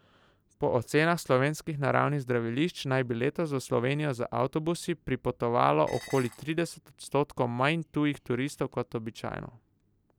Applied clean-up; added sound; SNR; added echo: none; Dishes, pots, and pans; 18 dB; none.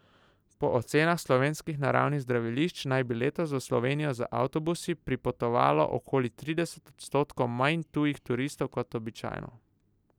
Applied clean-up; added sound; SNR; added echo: none; none; none; none.